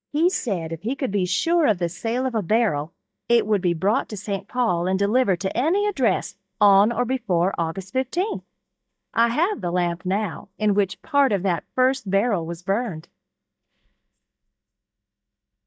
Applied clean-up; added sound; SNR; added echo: neural mask model DeepFilterNet 3.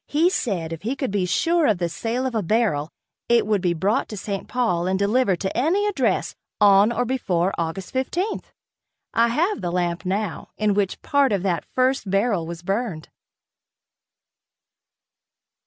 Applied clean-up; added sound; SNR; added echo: none; none; none; none.